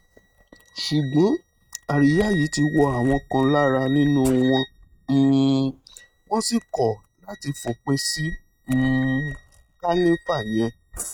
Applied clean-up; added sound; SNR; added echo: neural mask model RNNoise.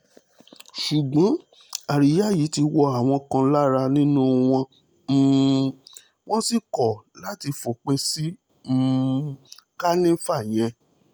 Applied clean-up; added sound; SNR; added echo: none; none; none; none.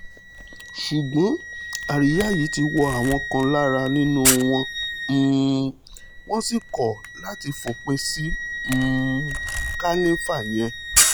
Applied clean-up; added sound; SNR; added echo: none; Wind instrument, woodwind instrument + Camera; 4 dB; none.